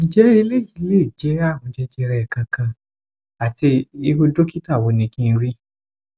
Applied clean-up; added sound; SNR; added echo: none; none; none; none.